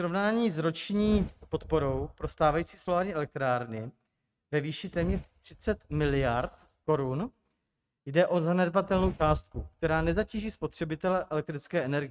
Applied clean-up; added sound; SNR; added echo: neural mask model RNNoise.